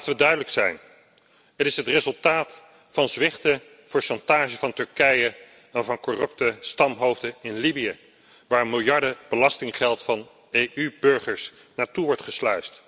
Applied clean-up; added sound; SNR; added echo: none; none; none; none.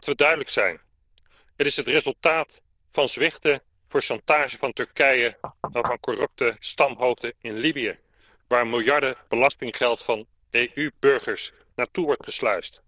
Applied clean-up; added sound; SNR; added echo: neural diffusion model UNIVERSE++.